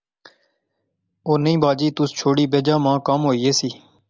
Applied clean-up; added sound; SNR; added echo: none; none; none; none.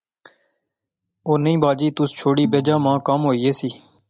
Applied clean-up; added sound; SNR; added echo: neural mask model RNNoise.